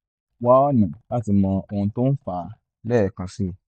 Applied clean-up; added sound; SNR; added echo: neural mask model DeepFilterNet 3.